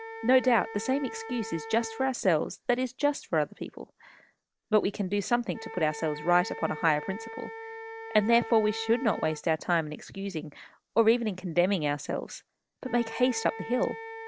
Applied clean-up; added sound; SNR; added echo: none; Wind instrument, woodwind instrument; 14 dB; none.